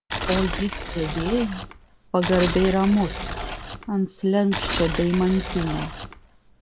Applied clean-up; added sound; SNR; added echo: none; Tearing; 7 dB; none.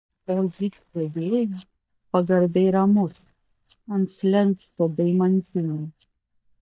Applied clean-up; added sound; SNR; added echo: neural mask model DeepFilterNet 3.